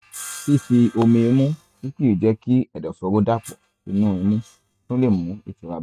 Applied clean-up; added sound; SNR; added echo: neural mask model RNNoise.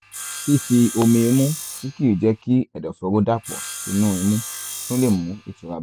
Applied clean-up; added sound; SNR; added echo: none; Sawing; 12 dB; none.